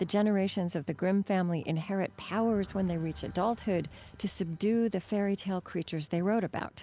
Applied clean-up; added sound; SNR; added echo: none; none; none; none.